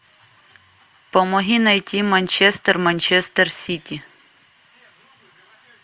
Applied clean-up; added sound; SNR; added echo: none; none; none; none.